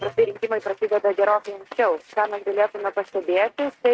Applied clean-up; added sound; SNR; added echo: neural mask model RNNoise.